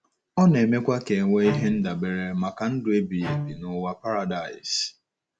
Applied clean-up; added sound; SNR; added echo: none; Bowed string instrument; 10 dB; none.